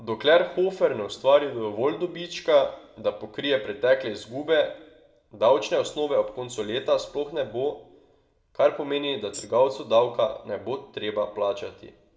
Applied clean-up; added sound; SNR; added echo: none; Tambourine; 15 dB; reverberation time 0.8 s.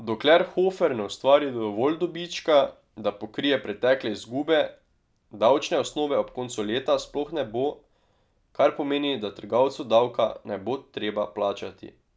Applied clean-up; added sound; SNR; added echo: none; none; none; none.